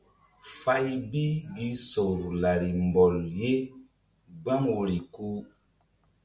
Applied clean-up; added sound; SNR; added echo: none; none; none; none.